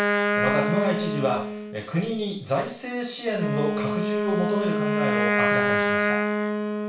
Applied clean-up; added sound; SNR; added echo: none; Wind instrument, woodwind instrument; -3 dB; reverberation time 0.4 s.